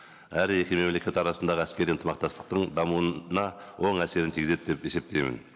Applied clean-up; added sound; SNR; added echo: none; none; none; none.